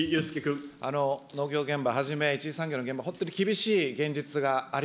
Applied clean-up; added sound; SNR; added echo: none; none; none; none.